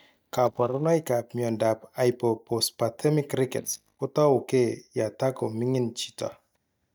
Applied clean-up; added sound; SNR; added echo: neural mask model DeepFilterNet 3.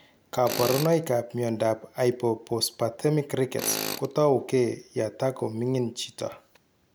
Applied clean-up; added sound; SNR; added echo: none; Tools; 12 dB; none.